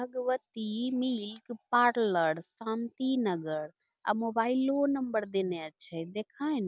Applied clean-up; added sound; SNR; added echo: none; none; none; none.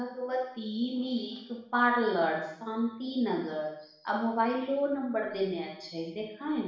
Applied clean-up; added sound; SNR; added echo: none; none; none; reverberation time 0.7 s.